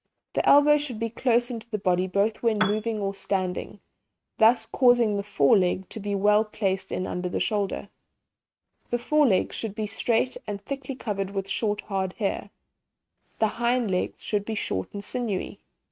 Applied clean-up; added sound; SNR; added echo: neural mask model RNNoise.